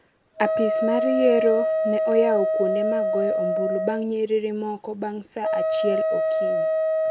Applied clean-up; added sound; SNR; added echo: none; Wind instrument, woodwind instrument; -2 dB; none.